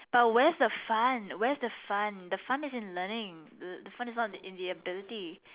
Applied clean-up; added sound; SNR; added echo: none; none; none; none.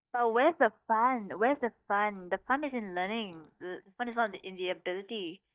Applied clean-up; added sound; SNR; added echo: neural mask model DeepFilterNet 3.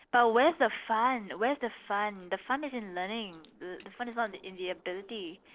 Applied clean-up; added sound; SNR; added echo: neural separator model SepFormer DNS4.